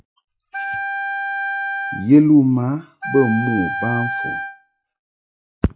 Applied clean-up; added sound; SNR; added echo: classical method log-MMSE.